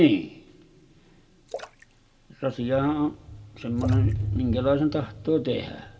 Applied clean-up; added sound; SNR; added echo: none; Splash, splatter; 19 dB; reverberation time 0.6 s.